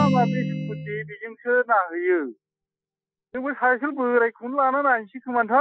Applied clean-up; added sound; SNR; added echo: classical method Wiener filter.